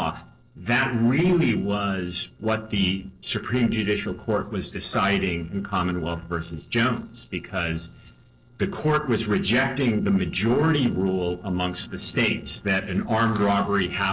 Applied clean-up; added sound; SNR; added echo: neural separator model SepFormer DNS4.